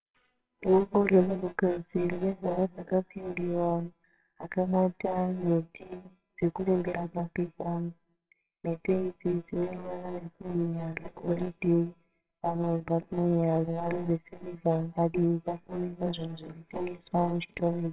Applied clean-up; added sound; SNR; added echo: neural separator model SepFormer WHAMR!.